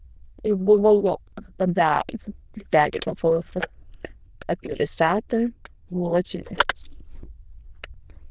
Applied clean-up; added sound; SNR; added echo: neural diffusion model UNIVERSE++.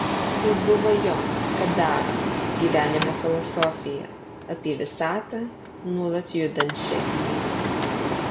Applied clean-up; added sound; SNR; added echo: none; Mechanical fan; 1 dB; none.